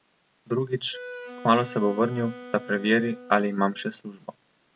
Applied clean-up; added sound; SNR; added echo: none; Wind instrument, woodwind instrument; 16 dB; none.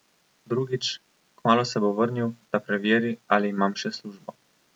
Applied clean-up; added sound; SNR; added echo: none; none; none; none.